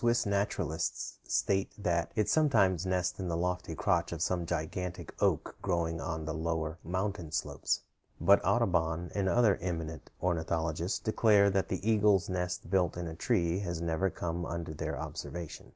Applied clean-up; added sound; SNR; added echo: none; none; none; none.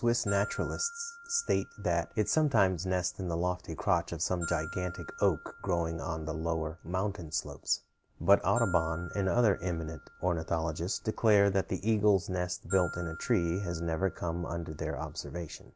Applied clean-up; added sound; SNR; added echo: none; Glockenspiel; 17 dB; none.